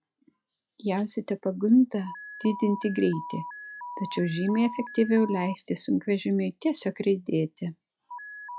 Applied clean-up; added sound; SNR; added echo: classical method log-MMSE.